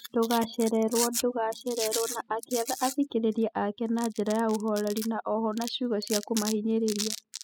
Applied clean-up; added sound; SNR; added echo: classical method spectral subtraction.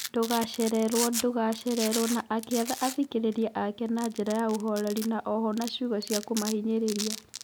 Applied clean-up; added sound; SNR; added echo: none; Domestic sounds, home sounds; 10 dB; none.